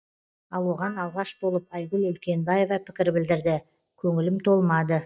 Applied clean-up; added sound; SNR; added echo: neural mask model DeepFilterNet 3.